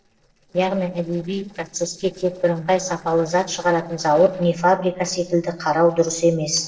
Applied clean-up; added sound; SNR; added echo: neural separator model SepFormer DNS4.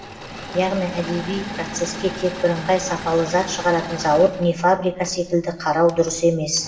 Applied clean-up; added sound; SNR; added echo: none; Engine / Mechanisms; 12 dB; reverberation time 0.6 s.